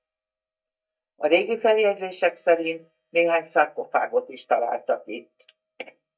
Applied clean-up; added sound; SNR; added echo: neural mask model DeepFilterNet 3.